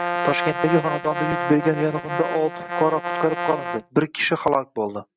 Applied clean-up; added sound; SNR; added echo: neural mask model RNNoise.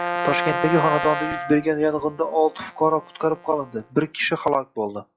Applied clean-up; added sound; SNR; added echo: classical method log-MMSE.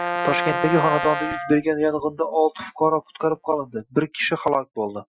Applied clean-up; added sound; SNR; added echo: classical method Wiener filter.